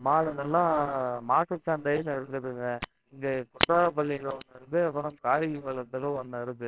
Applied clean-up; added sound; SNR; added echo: neural separator model SepFormer WHAMR!.